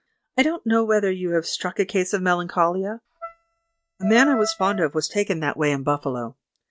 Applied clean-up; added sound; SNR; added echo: neural mask model RNNoise.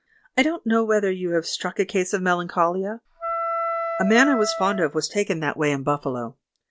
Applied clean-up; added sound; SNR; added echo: none; Wind instrument, woodwind instrument; 4 dB; none.